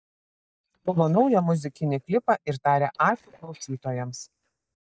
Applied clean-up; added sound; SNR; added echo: neural mask model DeepFilterNet 3.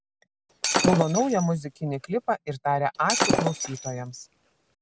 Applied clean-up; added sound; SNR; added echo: none; Shatter; 1 dB; none.